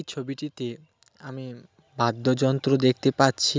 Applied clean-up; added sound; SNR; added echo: none; none; none; none.